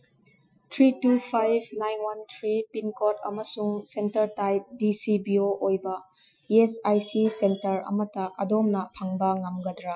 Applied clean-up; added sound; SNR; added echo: classical method Wiener filter.